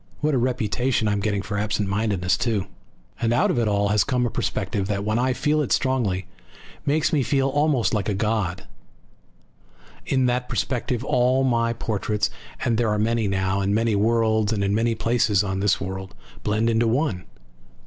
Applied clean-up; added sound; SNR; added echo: none; none; none; none.